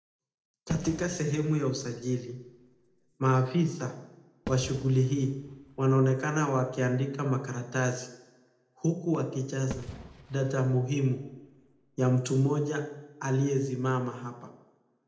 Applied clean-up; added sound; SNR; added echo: none; Fireworks; 17 dB; reverberation time 0.7 s.